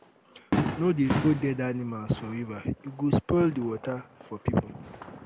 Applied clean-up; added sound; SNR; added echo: none; Fireworks; 6 dB; none.